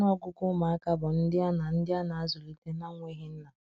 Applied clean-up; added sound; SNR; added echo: none; none; none; none.